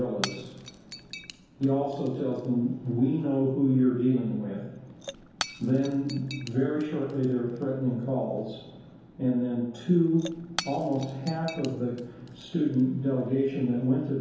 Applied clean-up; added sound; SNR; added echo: none; Shatter / Crushing; 17 dB; reverberation time 0.8 s.